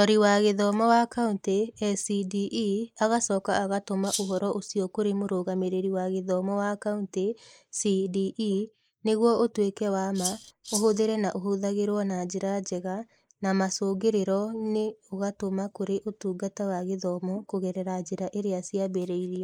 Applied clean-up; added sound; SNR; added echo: neural mask model Resemble Enhance denoiser.